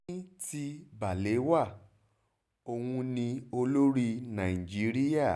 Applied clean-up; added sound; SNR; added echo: none; none; none; none.